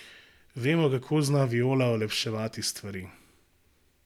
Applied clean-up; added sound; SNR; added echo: none; none; none; none.